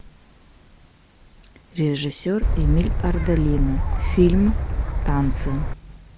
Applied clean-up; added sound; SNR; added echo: none; Gull, seagull / Wind; -3 dB; none.